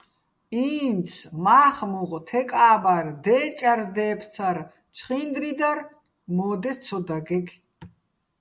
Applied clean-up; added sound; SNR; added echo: none; none; none; none.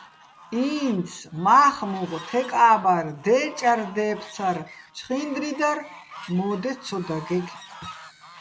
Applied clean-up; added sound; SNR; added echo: none; Fowl; 19 dB; none.